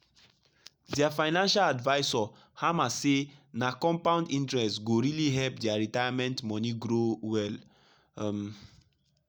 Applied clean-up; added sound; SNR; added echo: none; none; none; none.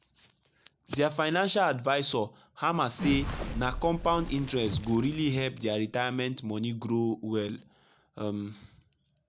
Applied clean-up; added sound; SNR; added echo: none; Crackle; 7 dB; none.